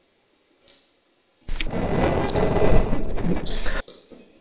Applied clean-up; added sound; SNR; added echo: neural separator model SepFormer DNS4.